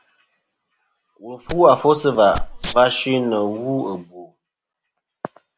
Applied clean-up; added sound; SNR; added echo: none; Wild animals; 7 dB; none.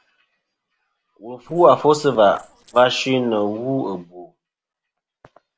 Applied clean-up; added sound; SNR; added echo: neural separator model SepFormer DNS4.